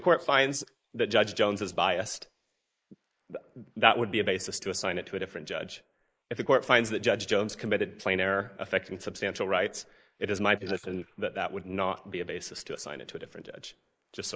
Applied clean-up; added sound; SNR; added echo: neural mask model Resemble Enhance denoiser.